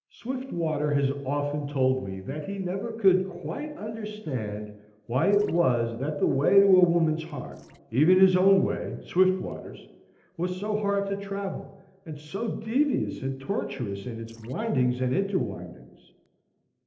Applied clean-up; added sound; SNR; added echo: neural separator model SepFormer DNS4.